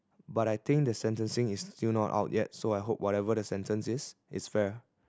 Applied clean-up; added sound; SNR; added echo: none; none; none; none.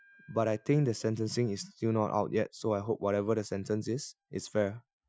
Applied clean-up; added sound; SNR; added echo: classical method Wiener filter.